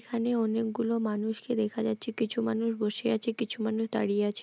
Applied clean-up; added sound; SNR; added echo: none; none; none; none.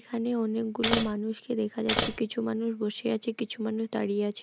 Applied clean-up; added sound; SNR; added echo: none; Scissors; -1 dB; none.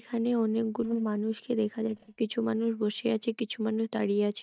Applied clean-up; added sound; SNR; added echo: neural mask model DeepFilterNet 3.